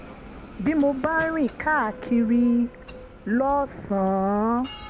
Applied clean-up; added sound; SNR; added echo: none; Bell; 16 dB; none.